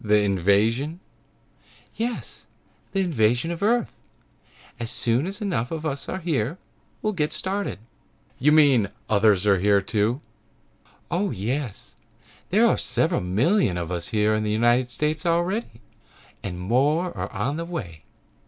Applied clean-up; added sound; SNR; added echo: none; none; none; none.